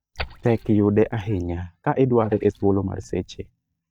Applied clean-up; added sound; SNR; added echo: neural mask model DeepFilterNet 3.